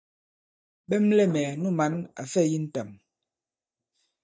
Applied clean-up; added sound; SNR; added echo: neural mask model DeepFilterNet 3.